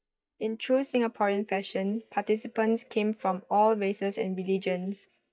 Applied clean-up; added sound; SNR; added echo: neural mask model DeepFilterNet 3.